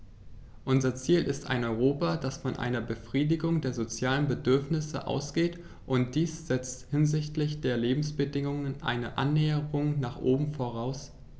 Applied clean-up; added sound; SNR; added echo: none; none; none; none.